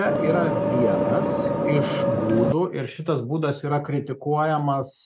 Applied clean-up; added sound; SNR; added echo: none; Vehicle; -2 dB; none.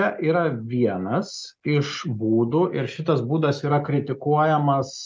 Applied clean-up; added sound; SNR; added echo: none; none; none; none.